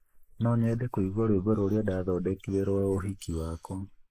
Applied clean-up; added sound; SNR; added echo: neural mask model Resemble Enhance denoiser.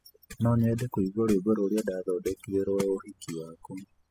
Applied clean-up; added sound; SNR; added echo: classical method spectral subtraction.